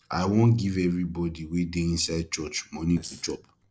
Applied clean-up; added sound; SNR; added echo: neural separator model SepFormer DNS4.